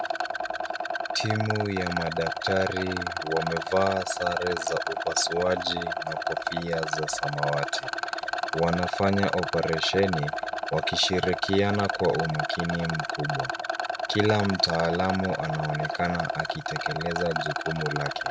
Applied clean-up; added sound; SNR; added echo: none; Rattle; 2 dB; none.